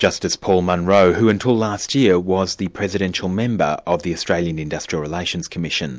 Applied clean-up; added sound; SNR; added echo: none; none; none; none.